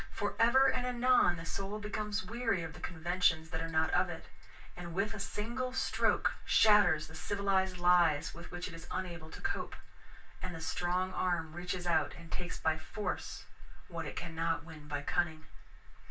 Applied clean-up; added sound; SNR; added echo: none; none; none; reverberation time 0.2 s.